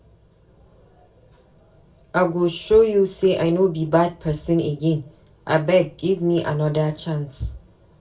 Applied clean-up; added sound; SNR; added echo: none; none; none; reverberation time 0.2 s.